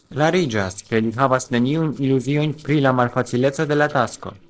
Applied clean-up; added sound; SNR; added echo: neural separator model SepFormer DNS4.